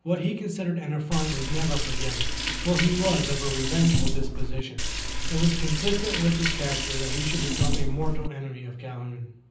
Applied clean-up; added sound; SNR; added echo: none; Liquid; -2 dB; reverberation time 0.6 s.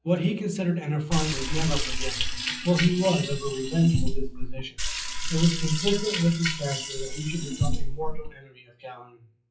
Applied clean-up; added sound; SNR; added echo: classical method WPE with log-MMSE.